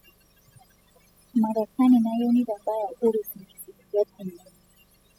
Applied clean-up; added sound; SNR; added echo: classical method spectral subtraction.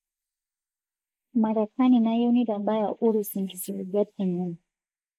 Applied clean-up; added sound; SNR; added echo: neural mask model Resemble Enhance denoiser.